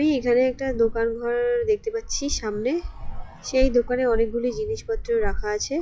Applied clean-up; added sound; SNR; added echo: classical method log-MMSE.